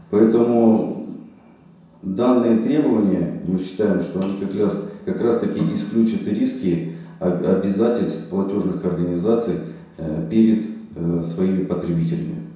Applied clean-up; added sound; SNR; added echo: none; none; none; reverberation time 0.7 s.